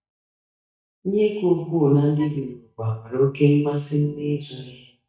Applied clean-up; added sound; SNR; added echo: neural mask model DeepFilterNet 3.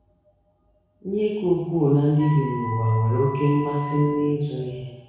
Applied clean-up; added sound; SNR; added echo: none; Wind instrument, woodwind instrument; 11 dB; reverberation time 1.1 s.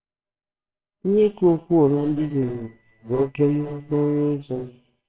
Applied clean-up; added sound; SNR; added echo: neural separator model SepFormer WHAMR!.